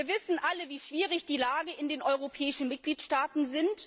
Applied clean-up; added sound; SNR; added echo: none; none; none; none.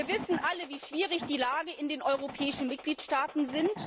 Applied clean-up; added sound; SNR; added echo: none; Gunshot, gunfire + Wood / Tools; 12 dB; none.